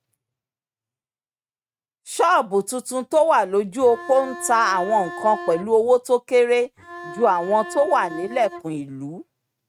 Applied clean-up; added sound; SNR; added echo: neural mask model RNNoise.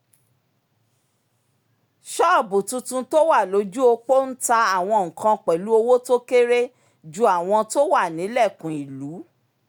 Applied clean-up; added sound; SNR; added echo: none; none; none; none.